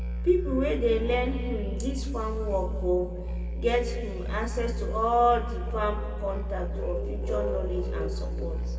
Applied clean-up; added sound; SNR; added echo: none; Musical instrument; 1 dB; reverberation time 1.9 s.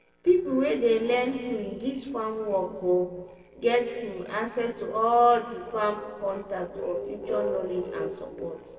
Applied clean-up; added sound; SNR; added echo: neural separator model SepFormer DNS4.